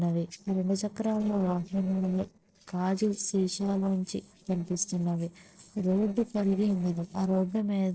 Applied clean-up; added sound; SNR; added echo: neural separator model SepFormer DNS4.